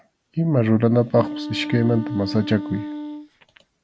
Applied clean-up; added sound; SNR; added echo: none; Wind instrument, woodwind instrument; 10 dB; none.